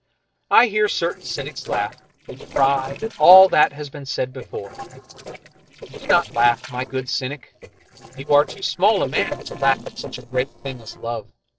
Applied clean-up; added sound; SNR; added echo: neural separator model SepFormer DNS4.